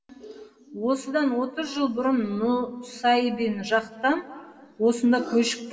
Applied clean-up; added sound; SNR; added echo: none; none; none; reverberation time 2.0 s.